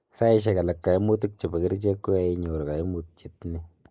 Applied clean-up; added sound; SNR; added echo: neural mask model Resemble Enhance denoiser.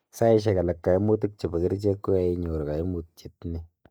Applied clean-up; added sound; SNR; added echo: neural mask model DeepFilterNet 3.